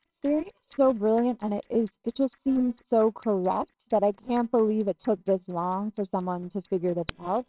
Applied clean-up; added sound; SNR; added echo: neural separator model SepFormer WHAMR!.